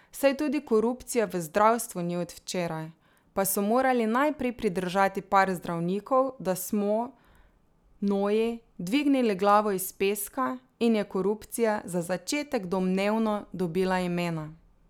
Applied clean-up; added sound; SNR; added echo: none; none; none; none.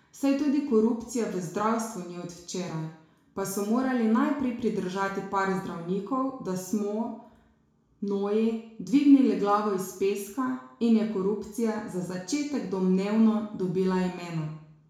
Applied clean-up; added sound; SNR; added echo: none; none; none; reverberation time 0.6 s.